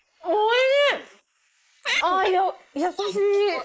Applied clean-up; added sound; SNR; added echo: neural mask model Resemble Enhance denoiser.